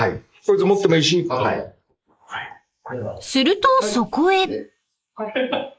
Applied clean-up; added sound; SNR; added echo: neural mask model Resemble Enhance denoiser.